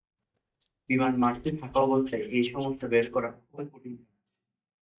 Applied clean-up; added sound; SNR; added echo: neural mask model DeepFilterNet 3.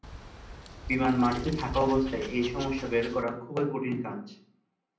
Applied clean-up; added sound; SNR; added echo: none; Wild animals; 11 dB; reverberation time 0.6 s.